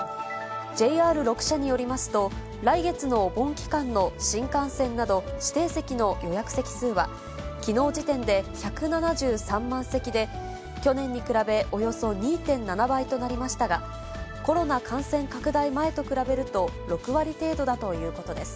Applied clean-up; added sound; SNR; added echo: none; Musical instrument; 16 dB; none.